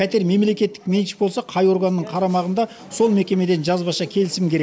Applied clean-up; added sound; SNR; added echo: none; none; none; none.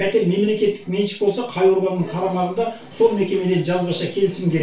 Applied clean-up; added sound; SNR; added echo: none; none; none; reverberation time 0.3 s.